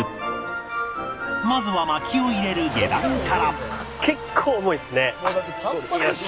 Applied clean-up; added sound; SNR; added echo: none; Car passing by / Truck; 15 dB; none.